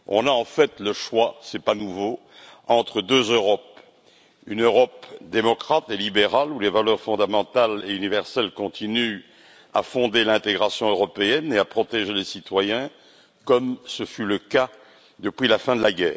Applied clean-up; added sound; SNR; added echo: none; none; none; none.